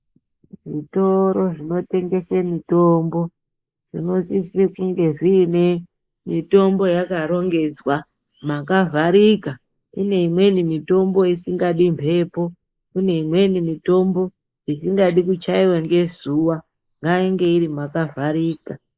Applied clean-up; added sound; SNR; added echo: neural mask model Resemble Enhance denoiser.